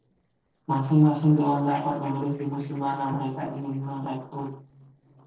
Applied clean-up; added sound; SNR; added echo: neural separator model SepFormer DNS4.